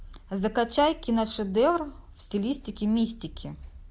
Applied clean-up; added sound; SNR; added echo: none; none; none; none.